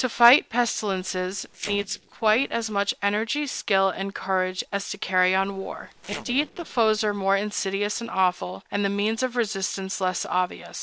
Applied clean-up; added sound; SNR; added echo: neural separator model SepFormer DNS4.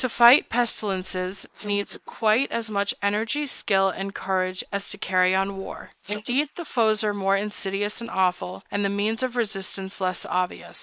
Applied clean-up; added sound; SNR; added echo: neural mask model Resemble Enhance denoiser.